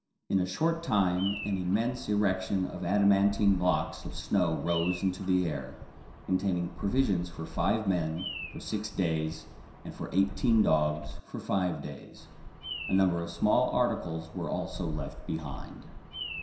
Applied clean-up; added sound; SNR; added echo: none; Bird vocalization, bird call, bird song; 11 dB; reverberation time 0.7 s.